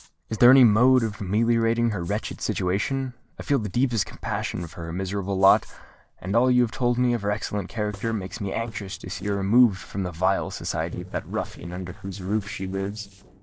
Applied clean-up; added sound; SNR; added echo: neural separator model SepFormer DNS4.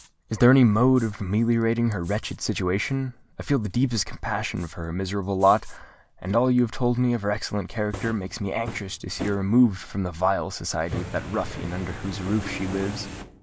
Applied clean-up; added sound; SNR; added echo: none; Fire; 16 dB; none.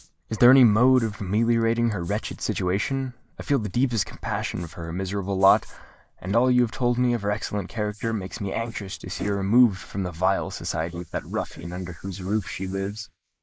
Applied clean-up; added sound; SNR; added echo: neural mask model Resemble Enhance denoiser.